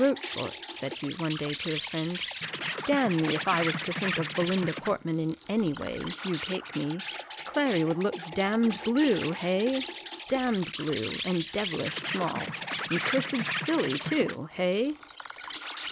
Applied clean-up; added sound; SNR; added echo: none; Insect; 5 dB; none.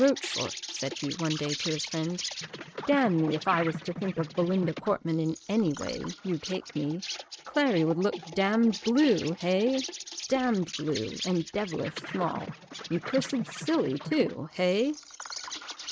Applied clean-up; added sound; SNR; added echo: neural mask model RNNoise.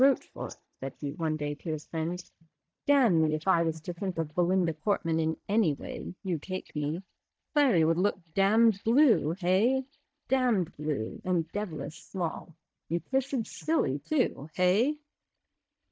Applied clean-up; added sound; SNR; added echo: neural mask model DeepFilterNet 3.